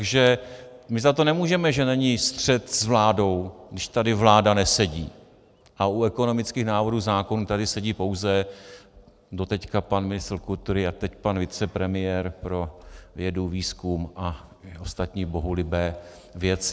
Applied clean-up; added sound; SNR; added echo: none; none; none; none.